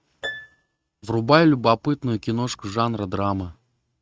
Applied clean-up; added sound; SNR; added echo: neural mask model RNNoise.